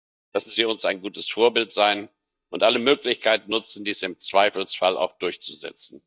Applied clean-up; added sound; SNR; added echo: neural mask model DeepFilterNet 3.